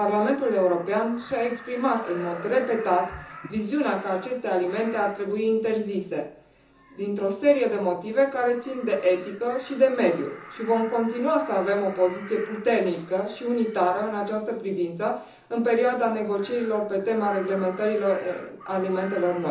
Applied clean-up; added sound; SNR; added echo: none; Crow; 19 dB; reverberation time 0.7 s.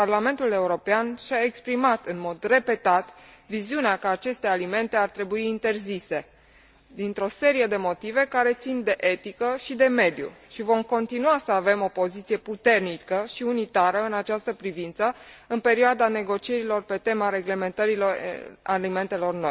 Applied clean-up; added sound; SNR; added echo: none; none; none; none.